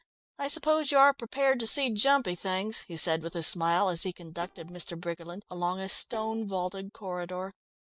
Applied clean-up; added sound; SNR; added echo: neural separator model SepFormer DNS4.